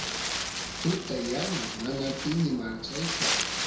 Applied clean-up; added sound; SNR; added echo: none; Wind; 1 dB; reverberation time 0.6 s.